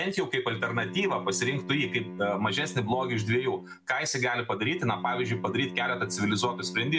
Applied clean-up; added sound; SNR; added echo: none; Bowed string instrument; 12 dB; none.